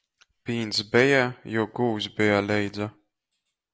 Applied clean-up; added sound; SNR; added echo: none; none; none; none.